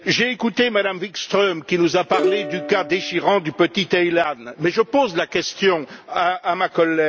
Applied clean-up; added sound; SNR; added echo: none; Plucked string instrument; 7 dB; none.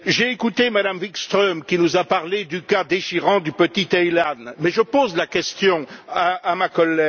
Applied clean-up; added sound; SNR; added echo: none; none; none; none.